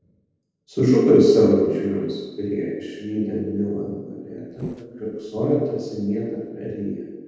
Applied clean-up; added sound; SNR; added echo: neural separator model SepFormer DNS4.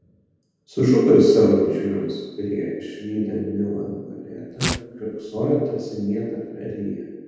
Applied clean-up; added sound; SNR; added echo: none; Tearing; 11 dB; reverberation time 1.2 s.